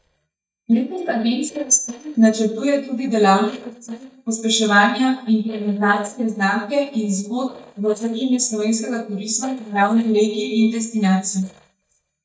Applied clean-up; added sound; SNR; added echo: neural mask model DeepFilterNet 3.